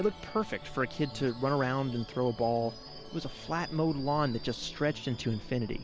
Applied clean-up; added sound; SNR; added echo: none; Screech / Subway, metro, underground; 14 dB; none.